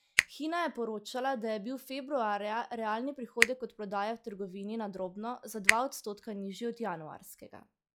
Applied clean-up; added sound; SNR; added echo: classical method log-MMSE.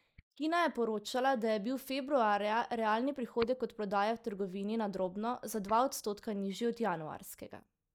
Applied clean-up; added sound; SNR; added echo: neural mask model DeepFilterNet 3.